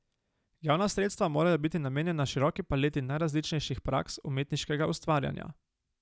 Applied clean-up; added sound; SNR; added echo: none; none; none; none.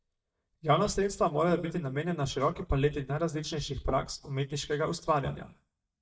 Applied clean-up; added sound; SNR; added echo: neural mask model DeepFilterNet 3.